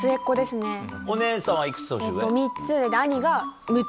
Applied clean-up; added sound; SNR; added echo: none; none; none; none.